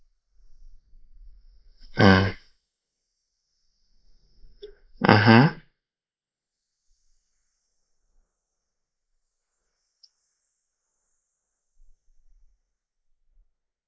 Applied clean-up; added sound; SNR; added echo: neural mask model Resemble Enhance denoiser.